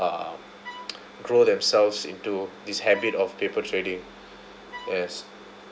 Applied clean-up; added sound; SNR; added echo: none; Bowed string instrument; 18 dB; none.